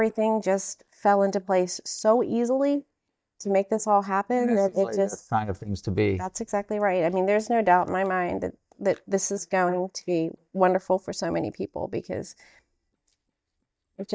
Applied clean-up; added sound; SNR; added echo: neural mask model DeepFilterNet 3.